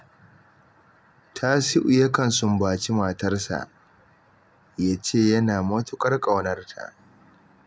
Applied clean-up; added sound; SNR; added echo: none; none; none; none.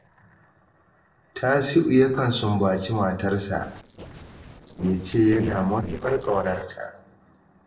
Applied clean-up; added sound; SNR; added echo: neural separator model SepFormer DNS4.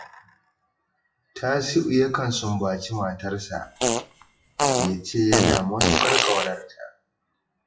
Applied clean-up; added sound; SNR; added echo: classical method WPE with log-MMSE.